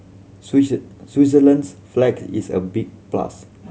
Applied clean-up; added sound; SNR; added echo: none; none; none; none.